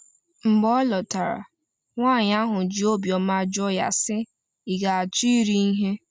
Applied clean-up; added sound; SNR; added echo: none; none; none; none.